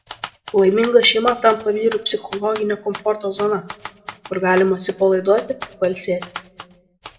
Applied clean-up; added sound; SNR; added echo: none; Typewriter; 14 dB; reverberation time 1.3 s.